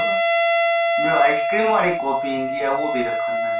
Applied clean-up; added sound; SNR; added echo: none; Wind instrument, woodwind instrument; -3 dB; reverberation time 0.2 s.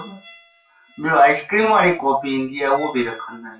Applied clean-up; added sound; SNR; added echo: classical method WPE with log-MMSE.